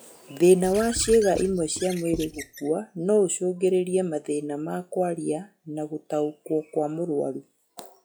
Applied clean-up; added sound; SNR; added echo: classical method log-MMSE.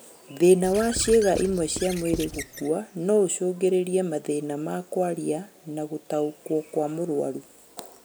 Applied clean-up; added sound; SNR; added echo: none; Squeak / Writing; 12 dB; none.